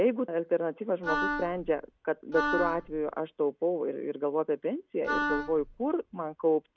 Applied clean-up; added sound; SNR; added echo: none; Wind instrument, woodwind instrument; 3 dB; none.